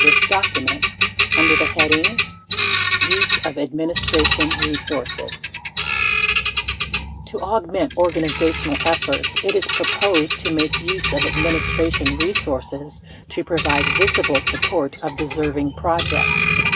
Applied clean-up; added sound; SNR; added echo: none; Bird vocalization, bird call, bird song; -2 dB; none.